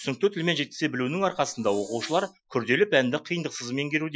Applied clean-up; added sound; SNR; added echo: classical method Wiener filter.